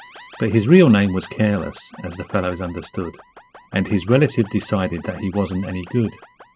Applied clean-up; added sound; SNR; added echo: neural mask model RNNoise.